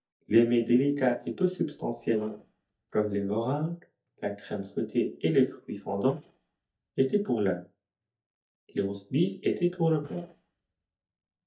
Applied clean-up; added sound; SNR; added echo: neural mask model DeepFilterNet 3.